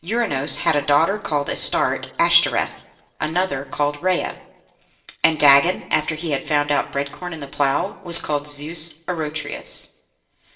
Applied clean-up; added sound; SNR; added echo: none; none; none; reverberation time 0.7 s.